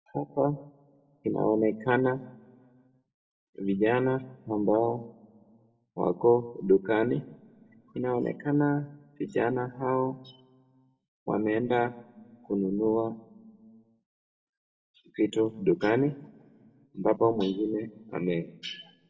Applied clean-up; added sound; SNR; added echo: none; none; none; reverberation time 0.5 s.